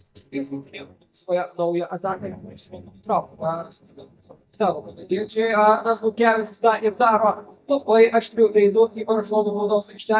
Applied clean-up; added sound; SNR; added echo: neural mask model DeepFilterNet 3.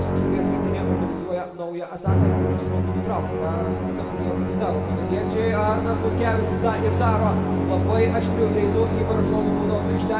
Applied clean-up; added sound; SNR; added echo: none; Musical instrument; -4 dB; reverberation time 2.1 s.